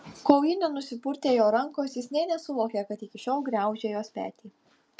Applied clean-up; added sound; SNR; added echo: none; none; none; none.